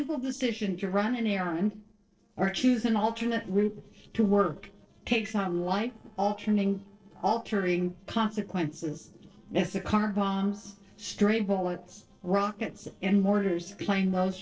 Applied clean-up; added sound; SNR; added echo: neural separator model SepFormer DNS4.